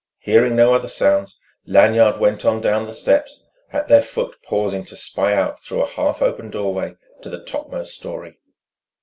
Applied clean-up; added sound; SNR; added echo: none; none; none; none.